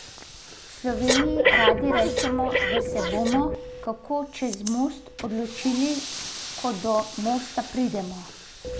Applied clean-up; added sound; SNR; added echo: none; Breathing; 1 dB; none.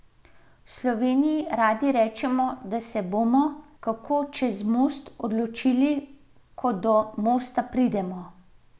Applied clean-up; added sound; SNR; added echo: none; none; none; none.